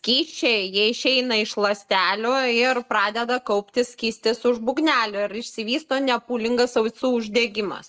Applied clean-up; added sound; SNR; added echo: none; none; none; none.